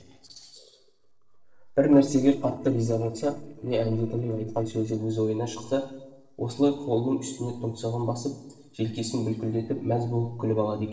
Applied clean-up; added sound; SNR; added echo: neural separator model SepFormer DNS4.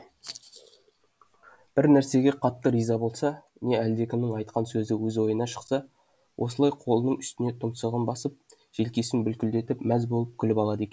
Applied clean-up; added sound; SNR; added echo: none; none; none; none.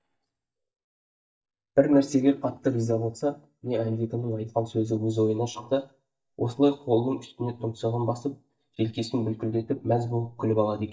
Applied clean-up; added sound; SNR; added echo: neural mask model DeepFilterNet 3.